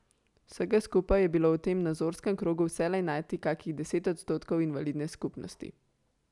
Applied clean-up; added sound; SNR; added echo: none; none; none; none.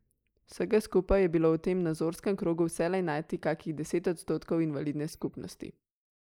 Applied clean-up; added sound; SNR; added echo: neural mask model Resemble Enhance denoiser.